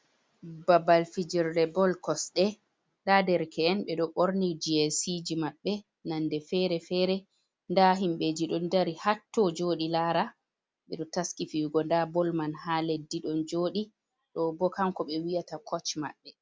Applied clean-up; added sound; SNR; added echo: none; none; none; none.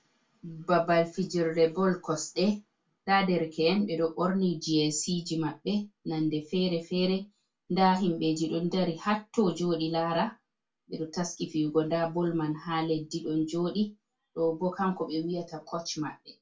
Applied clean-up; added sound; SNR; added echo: none; none; none; reverberation time 0.2 s.